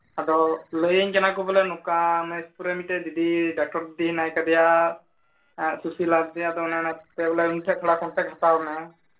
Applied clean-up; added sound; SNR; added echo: neural separator model SepFormer DNS4.